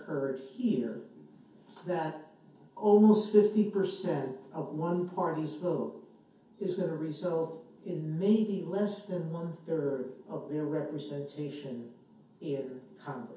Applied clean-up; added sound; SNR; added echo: none; none; none; reverberation time 0.6 s.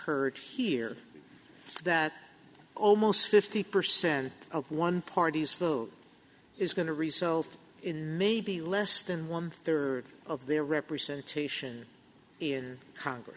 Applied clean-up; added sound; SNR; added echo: none; none; none; none.